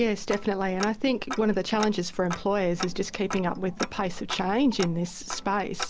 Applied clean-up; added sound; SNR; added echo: none; Tick-tock; 10 dB; none.